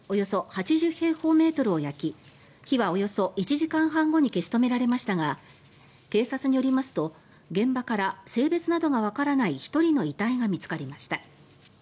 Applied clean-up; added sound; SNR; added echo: none; none; none; none.